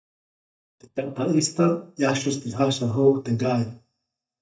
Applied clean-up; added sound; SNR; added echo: neural mask model DeepFilterNet 3.